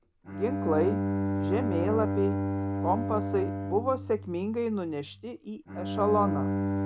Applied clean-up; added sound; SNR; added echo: none; Bowed string instrument; 0 dB; none.